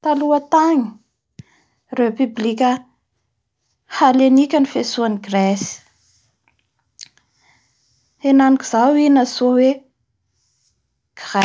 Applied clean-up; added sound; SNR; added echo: none; none; none; none.